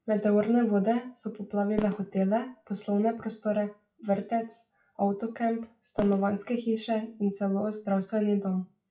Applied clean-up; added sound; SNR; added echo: classical method WPE with log-MMSE.